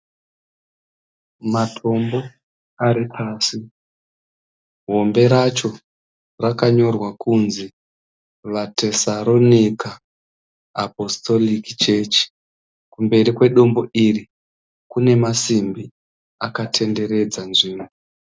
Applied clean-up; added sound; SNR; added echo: none; none; none; none.